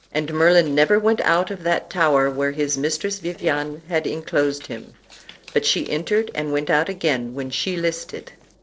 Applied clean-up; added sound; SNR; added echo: neural separator model SepFormer DNS4.